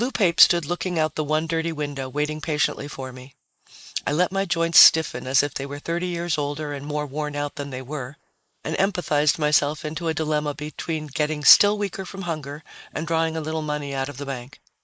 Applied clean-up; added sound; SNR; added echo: neural mask model Resemble Enhance denoiser.